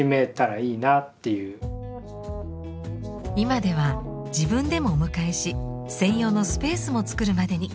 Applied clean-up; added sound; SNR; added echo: none; none; none; none.